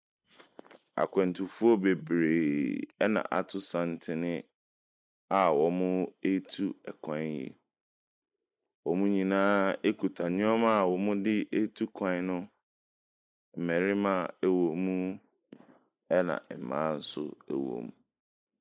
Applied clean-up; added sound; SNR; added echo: neural mask model Resemble Enhance denoiser.